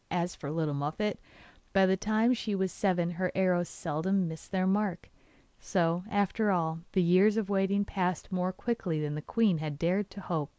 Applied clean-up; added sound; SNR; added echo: none; none; none; none.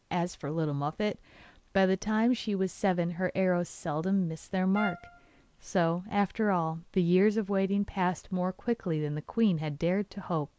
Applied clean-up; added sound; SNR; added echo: none; Trumpet; 12 dB; none.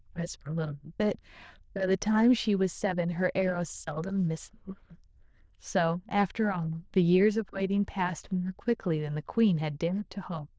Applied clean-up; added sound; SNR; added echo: neural diffusion model UNIVERSE++.